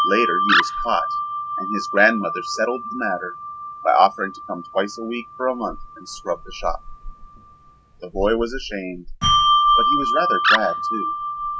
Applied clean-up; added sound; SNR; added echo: none; Animal + Bell; -1 dB; none.